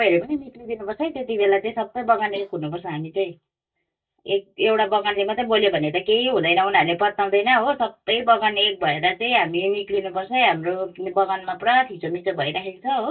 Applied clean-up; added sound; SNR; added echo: neural mask model DeepFilterNet 3.